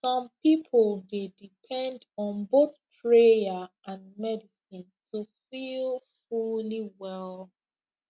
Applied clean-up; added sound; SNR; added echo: none; none; none; none.